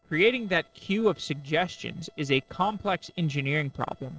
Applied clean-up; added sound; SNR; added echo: neural separator model SepFormer DNS4.